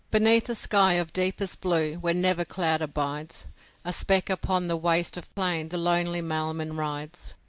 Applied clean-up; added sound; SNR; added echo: none; none; none; none.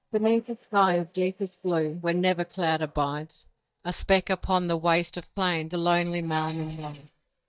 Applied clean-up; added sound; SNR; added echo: neural mask model DeepFilterNet 3.